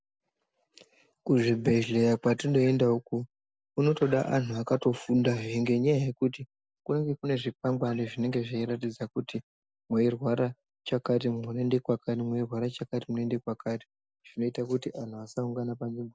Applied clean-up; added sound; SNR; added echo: none; none; none; none.